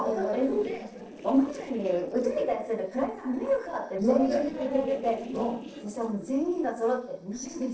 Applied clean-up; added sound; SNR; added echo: neural separator model SepFormer DNS4.